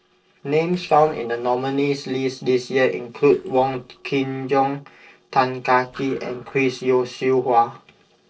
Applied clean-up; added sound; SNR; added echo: neural separator model SepFormer DNS4.